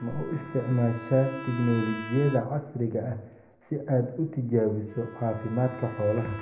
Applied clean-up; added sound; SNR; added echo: none; Bowed string instrument; 14 dB; reverberation time 0.8 s.